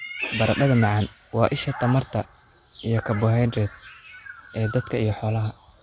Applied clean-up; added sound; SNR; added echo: none; Meow; 13 dB; none.